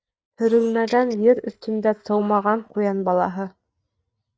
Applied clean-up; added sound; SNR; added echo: neural mask model DeepFilterNet 3.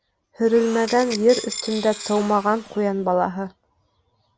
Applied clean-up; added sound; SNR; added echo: none; Tools; 13 dB; none.